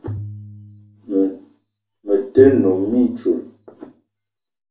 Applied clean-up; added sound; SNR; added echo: none; Piano; 15 dB; reverberation time 0.3 s.